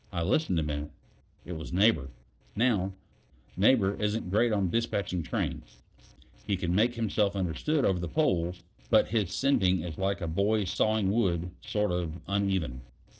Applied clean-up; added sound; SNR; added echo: neural separator model SepFormer DNS4.